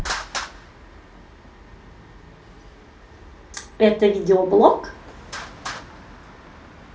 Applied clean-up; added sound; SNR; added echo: none; Traffic noise, roadway noise; 14 dB; reverberation time 0.3 s.